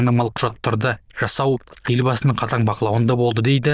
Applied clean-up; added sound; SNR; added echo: neural diffusion model UNIVERSE++.